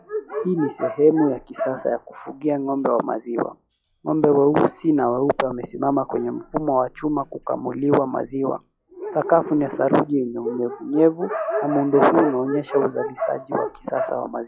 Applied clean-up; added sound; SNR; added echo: classical method log-MMSE.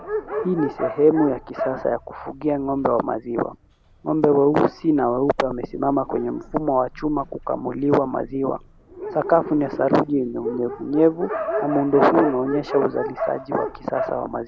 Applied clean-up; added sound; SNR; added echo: none; Dog; 10 dB; none.